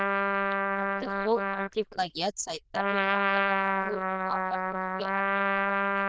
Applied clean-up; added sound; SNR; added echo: neural diffusion model UNIVERSE++.